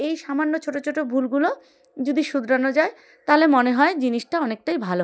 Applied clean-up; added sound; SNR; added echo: none; none; none; none.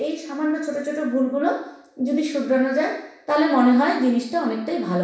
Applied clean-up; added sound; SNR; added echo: none; none; none; reverberation time 0.7 s.